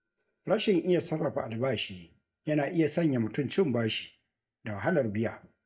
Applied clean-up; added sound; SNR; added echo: neural mask model DeepFilterNet 3.